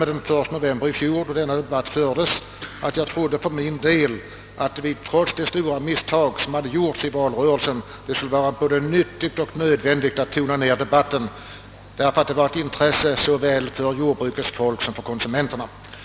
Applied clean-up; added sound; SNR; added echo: none; none; none; none.